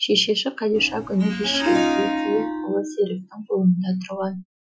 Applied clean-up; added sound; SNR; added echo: classical method Wiener filter.